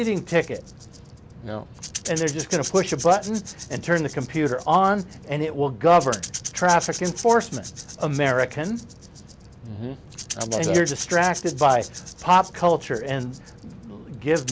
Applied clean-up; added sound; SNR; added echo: none; Rattle / Rattle (instrument); 14 dB; none.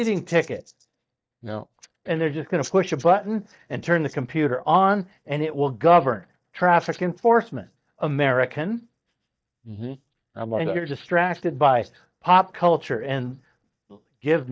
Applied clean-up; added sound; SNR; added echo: neural mask model DeepFilterNet 3.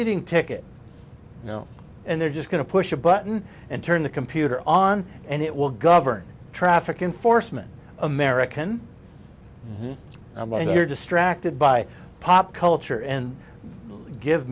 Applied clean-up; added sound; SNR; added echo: none; none; none; none.